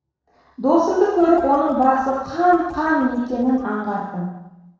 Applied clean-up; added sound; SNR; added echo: neural separator model SepFormer DNS4.